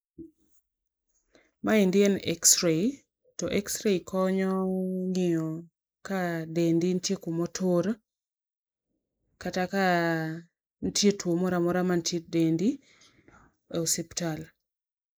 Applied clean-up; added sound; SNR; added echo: neural mask model Resemble Enhance denoiser.